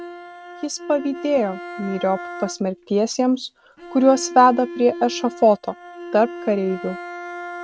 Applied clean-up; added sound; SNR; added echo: neural mask model RNNoise.